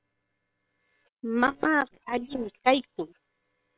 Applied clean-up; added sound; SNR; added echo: neural separator model SepFormer WHAM!.